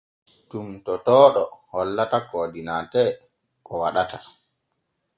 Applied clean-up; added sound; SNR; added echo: none; none; none; none.